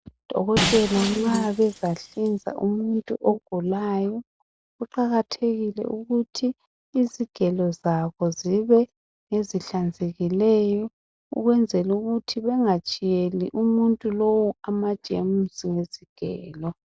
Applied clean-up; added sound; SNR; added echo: none; Shatter; 7 dB; none.